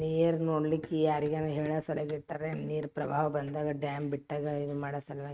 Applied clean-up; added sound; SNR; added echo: neural mask model RNNoise.